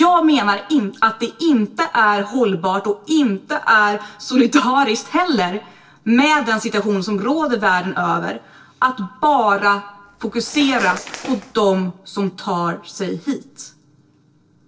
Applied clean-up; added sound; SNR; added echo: neural separator model SepFormer DNS4.